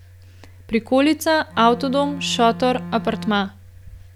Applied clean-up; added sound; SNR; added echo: none; Bowed string instrument; 12 dB; none.